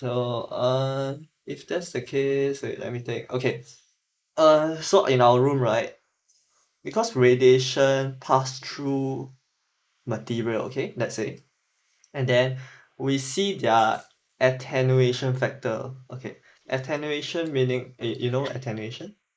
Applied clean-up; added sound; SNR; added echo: neural mask model Resemble Enhance denoiser.